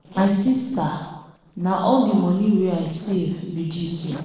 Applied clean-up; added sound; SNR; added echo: neural separator model SepFormer DNS4.